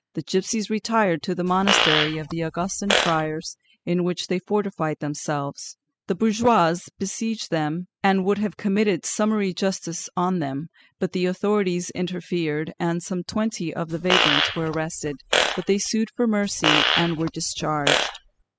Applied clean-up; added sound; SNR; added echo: classical method spectral subtraction.